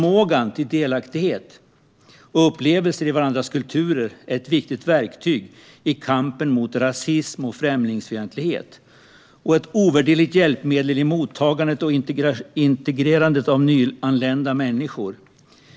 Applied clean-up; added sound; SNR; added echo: none; none; none; none.